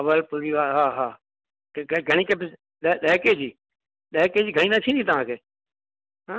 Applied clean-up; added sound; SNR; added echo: none; none; none; none.